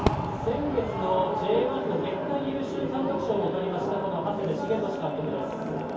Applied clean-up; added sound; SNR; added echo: none; Crowd / Fireworks; 10 dB; reverberation time 0.6 s.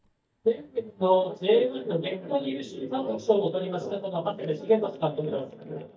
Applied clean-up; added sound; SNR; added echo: neural mask model DeepFilterNet 3.